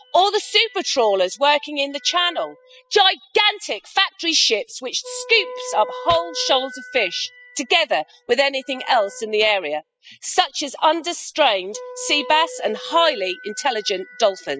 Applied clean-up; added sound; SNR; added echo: classical method spectral subtraction.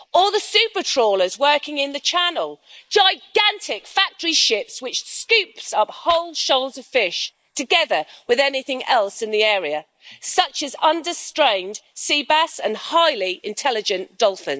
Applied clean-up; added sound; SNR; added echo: neural mask model Resemble Enhance denoiser.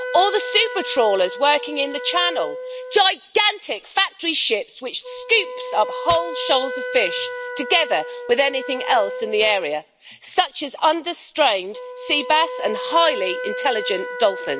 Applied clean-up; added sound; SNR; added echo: none; Wind instrument, woodwind instrument; 10 dB; none.